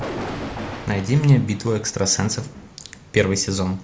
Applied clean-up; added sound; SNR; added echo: none; Thunder; 12 dB; none.